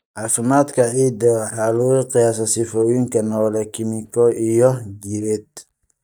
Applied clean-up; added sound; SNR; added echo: neural mask model DeepFilterNet 3.